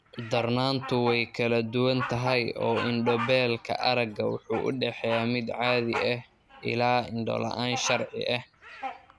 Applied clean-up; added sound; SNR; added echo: none; Bird vocalization, bird call, bird song; 11 dB; none.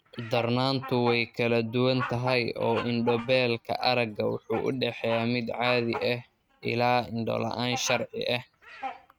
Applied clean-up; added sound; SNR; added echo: neural mask model RNNoise.